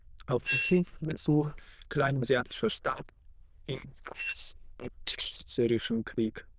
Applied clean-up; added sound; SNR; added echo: neural diffusion model UNIVERSE++.